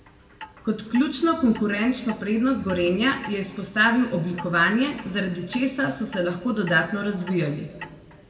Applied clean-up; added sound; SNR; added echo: none; Clock; 19 dB; reverberation time 1.3 s.